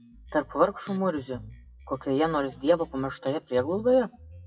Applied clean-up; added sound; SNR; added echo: classical method WPE with log-MMSE.